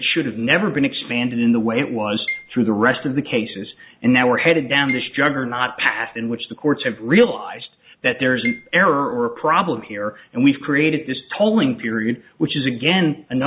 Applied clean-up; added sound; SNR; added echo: none; Marimba, xylophone; 15 dB; none.